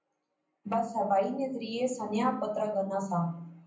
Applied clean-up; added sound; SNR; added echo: none; none; none; reverberation time 0.6 s.